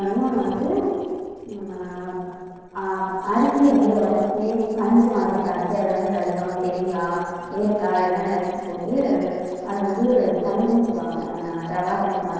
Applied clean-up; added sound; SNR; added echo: neural separator model SepFormer DNS4.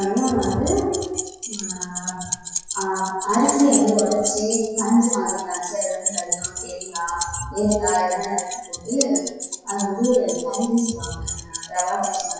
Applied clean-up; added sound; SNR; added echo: classical method WPE with log-MMSE.